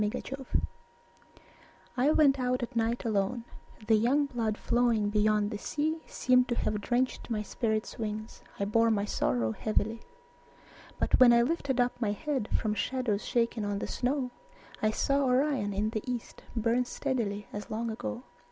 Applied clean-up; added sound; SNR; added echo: none; none; none; none.